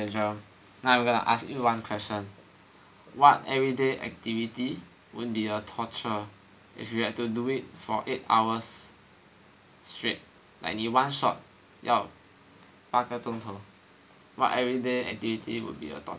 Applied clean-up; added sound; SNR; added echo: none; none; none; none.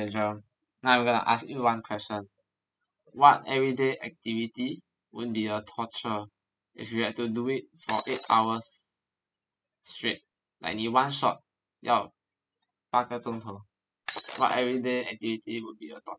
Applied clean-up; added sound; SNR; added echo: classical method spectral subtraction.